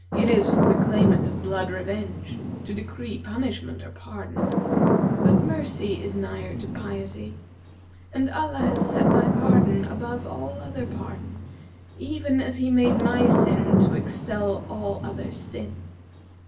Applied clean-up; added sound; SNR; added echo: none; Thunder / Rain; -3 dB; reverberation time 0.3 s.